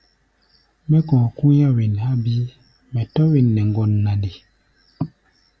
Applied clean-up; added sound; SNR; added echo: none; none; none; none.